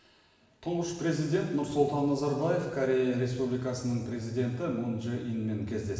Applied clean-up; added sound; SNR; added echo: none; none; none; reverberation time 1.2 s.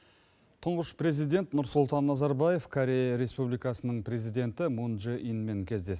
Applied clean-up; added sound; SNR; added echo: none; none; none; none.